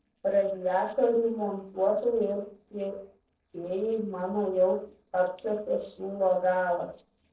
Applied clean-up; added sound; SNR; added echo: neural separator model SepFormer DNS4.